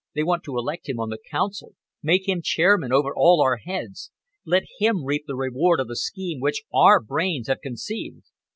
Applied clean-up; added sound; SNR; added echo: none; none; none; none.